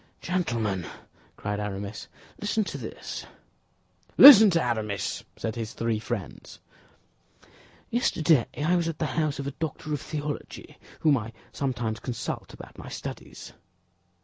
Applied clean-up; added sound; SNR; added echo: none; none; none; none.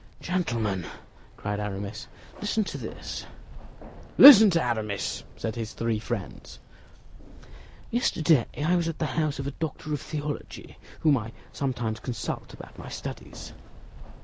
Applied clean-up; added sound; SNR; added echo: none; Keys jangling; 16 dB; none.